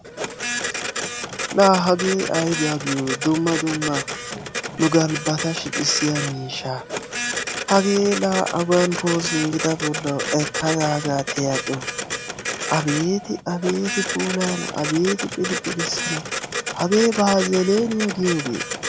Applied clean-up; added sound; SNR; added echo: none; Printer; 5 dB; none.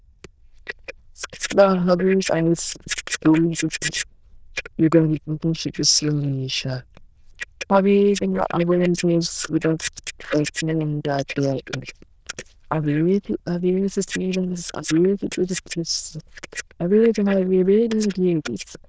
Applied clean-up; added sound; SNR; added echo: neural diffusion model UNIVERSE++.